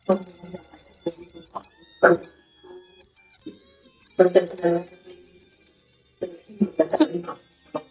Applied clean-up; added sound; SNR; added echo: neural mask model DeepFilterNet 3.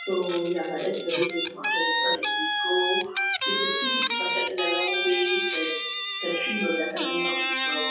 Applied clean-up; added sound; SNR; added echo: classical method WPE with log-MMSE.